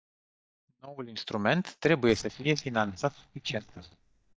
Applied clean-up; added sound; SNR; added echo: neural mask model DeepFilterNet 3.